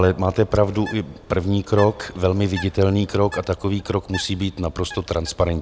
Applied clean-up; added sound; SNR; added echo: none; Bird; 18 dB; none.